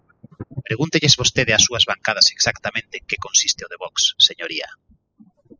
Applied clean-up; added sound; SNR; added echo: classical method spectral subtraction.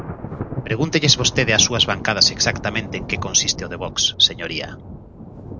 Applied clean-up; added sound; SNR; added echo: none; Thunder; 10 dB; none.